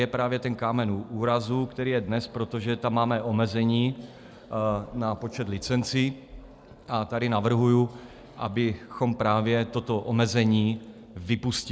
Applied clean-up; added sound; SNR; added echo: none; none; none; none.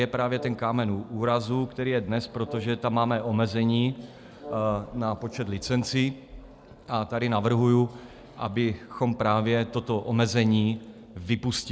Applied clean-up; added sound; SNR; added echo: none; Brass instrument; 18 dB; none.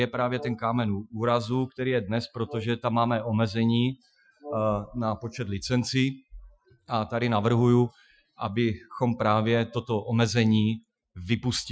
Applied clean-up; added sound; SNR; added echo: classical method Wiener filter.